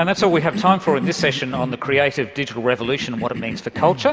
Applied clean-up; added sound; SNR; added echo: none; Cough; 10 dB; none.